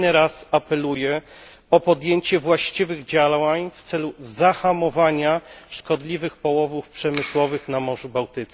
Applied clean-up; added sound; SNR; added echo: none; none; none; none.